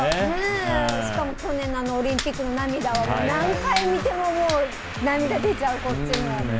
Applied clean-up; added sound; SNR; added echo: none; Traffic noise, roadway noise + Hands; 9 dB; none.